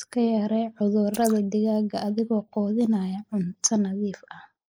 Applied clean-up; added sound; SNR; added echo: neural mask model Resemble Enhance denoiser.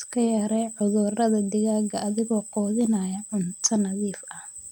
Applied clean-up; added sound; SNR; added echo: none; none; none; none.